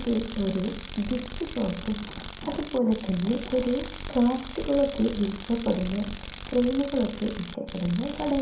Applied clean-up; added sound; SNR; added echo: none; Tools; 11 dB; reverberation time 0.5 s.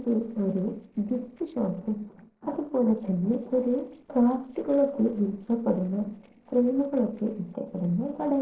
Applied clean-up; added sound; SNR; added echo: neural separator model SepFormer DNS4.